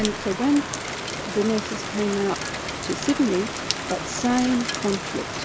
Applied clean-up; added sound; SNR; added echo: none; Rain; 5 dB; none.